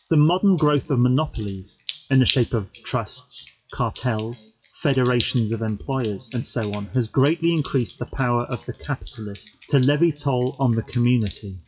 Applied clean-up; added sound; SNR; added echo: classical method WPE with log-MMSE.